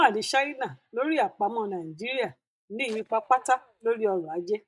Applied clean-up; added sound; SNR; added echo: neural mask model DeepFilterNet 3.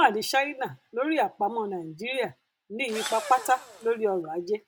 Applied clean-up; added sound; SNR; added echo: none; Engine / Drill; 12 dB; none.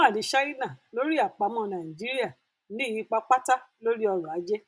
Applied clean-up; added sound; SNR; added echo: none; none; none; none.